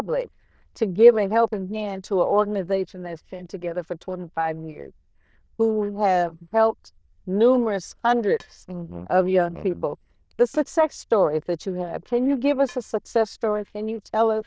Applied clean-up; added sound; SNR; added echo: neural diffusion model UNIVERSE++.